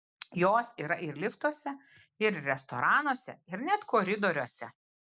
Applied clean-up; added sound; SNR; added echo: none; none; none; none.